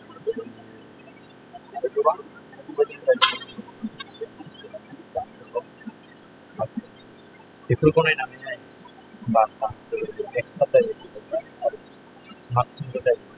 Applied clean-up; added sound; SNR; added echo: classical method spectral subtraction.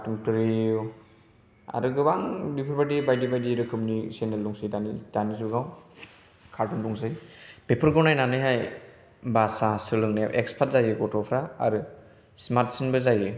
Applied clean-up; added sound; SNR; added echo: none; none; none; none.